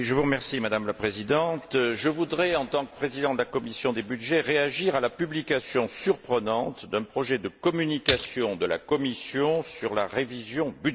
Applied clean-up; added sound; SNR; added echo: none; Splash, splatter; 1 dB; none.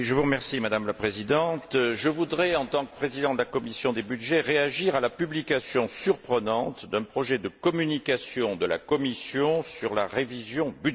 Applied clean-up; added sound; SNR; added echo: none; none; none; none.